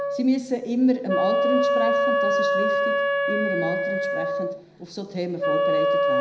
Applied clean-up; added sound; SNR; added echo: none; Wind instrument, woodwind instrument; -4 dB; reverberation time 0.7 s.